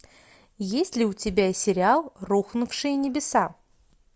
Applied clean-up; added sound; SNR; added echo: none; none; none; none.